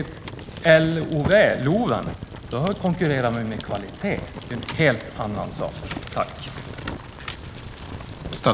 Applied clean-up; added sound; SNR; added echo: none; Fire; 11 dB; none.